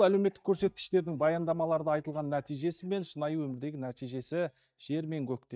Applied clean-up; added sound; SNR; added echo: neural mask model DeepFilterNet 3.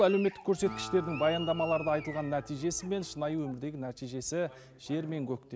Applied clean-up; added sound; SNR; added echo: none; Acoustic guitar; 17 dB; none.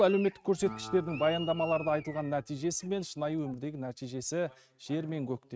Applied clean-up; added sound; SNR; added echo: neural mask model RNNoise.